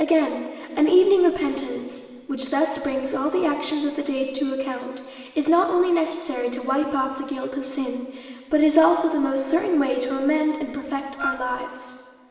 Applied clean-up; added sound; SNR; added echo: none; Wind instrument, woodwind instrument; 8 dB; reverberation time 2.1 s.